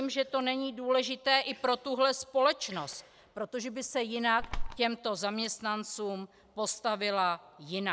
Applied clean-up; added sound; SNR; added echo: none; Bird; -1 dB; none.